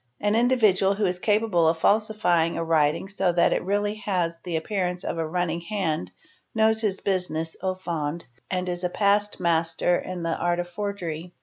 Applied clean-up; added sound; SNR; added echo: none; none; none; none.